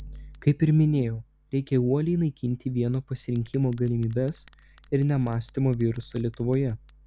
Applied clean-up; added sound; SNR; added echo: none; Bell; 11 dB; none.